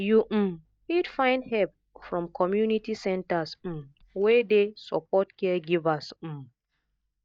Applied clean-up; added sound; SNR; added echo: neural mask model DeepFilterNet 3.